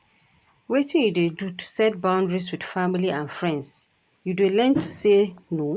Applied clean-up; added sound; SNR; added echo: none; none; none; none.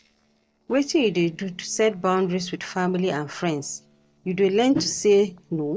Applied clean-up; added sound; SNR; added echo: neural separator model SepFormer DNS4.